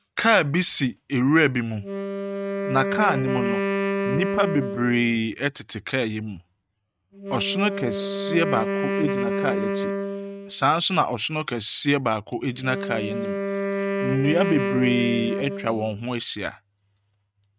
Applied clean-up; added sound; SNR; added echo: neural mask model RNNoise.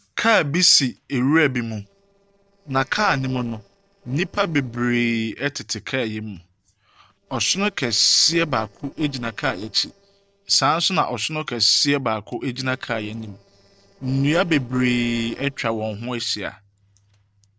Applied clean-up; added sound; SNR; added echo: neural separator model SepFormer DNS4.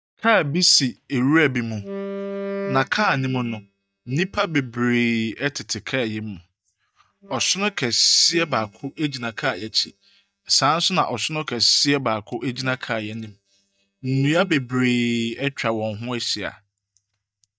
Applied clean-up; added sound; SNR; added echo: neural mask model DeepFilterNet 3.